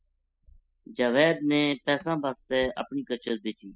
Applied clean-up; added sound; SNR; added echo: classical method spectral subtraction.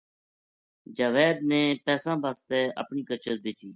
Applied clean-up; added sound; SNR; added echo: none; none; none; none.